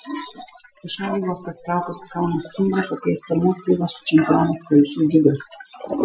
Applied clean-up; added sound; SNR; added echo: classical method Wiener filter.